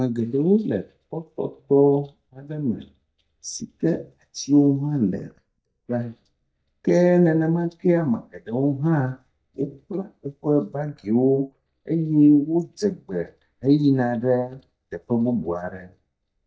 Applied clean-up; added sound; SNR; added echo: neural mask model DeepFilterNet 3.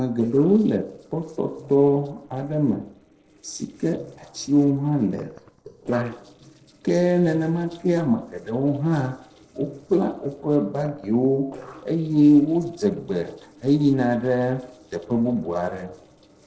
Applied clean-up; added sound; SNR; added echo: neural separator model SepFormer DNS4.